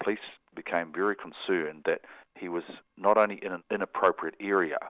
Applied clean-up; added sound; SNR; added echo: none; none; none; none.